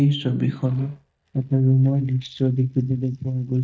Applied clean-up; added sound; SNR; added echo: neural mask model DeepFilterNet 3.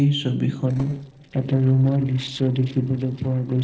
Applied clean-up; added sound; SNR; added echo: neural separator model SepFormer DNS4.